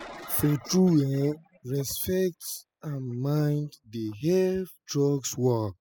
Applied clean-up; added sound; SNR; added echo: classical method spectral subtraction.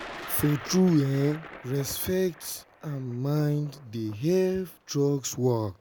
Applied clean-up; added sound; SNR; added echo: none; Thunder; 18 dB; none.